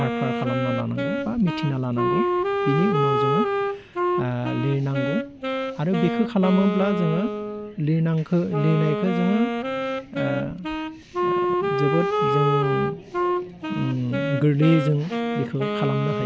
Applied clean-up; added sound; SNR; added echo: none; Wind instrument, woodwind instrument; 1 dB; none.